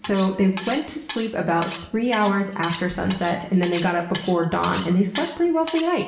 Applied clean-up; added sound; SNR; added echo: none; Cutlery, silverware; 11 dB; reverberation time 0.8 s.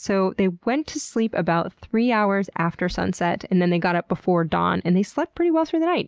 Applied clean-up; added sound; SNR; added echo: none; none; none; none.